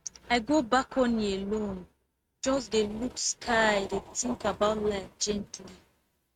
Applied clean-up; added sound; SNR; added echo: neural mask model RNNoise.